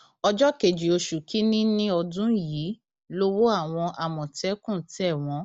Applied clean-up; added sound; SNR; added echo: none; none; none; none.